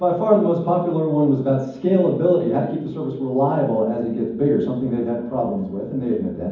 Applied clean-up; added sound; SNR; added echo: none; none; none; reverberation time 1.2 s.